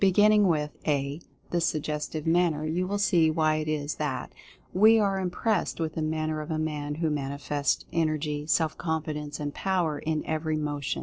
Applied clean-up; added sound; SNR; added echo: neural separator model SepFormer DNS4.